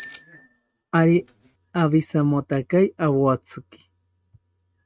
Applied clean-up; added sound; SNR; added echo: neural mask model RNNoise.